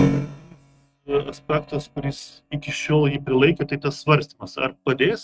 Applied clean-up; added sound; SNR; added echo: neural mask model RNNoise.